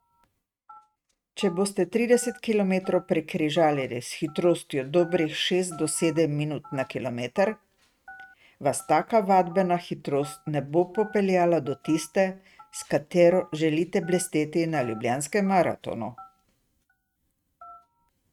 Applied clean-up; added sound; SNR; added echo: neural mask model RNNoise.